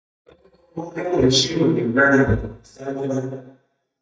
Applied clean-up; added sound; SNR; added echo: neural mask model DeepFilterNet 3.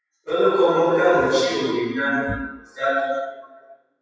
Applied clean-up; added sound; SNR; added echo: classical method WPE with log-MMSE.